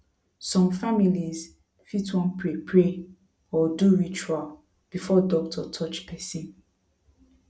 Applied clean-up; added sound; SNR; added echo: none; none; none; none.